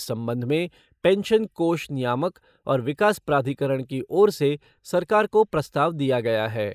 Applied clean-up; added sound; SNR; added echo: neural mask model Resemble Enhance denoiser.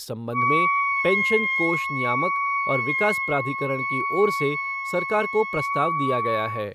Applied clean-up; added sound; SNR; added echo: none; Wind instrument, woodwind instrument; -1 dB; none.